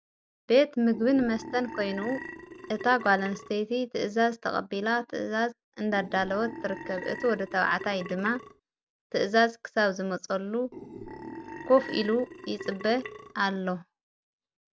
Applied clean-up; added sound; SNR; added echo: none; Burping, eructation; 13 dB; none.